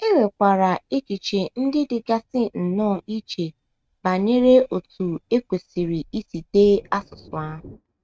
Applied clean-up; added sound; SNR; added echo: neural mask model RNNoise.